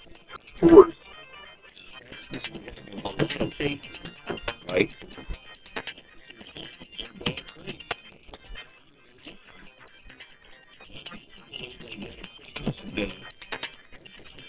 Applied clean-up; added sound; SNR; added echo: neural separator model SepFormer WHAM!.